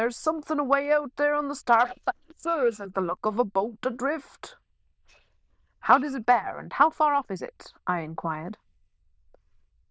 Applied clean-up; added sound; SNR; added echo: neural diffusion model UNIVERSE++.